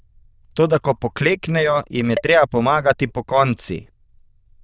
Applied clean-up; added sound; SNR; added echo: neural diffusion model UNIVERSE++.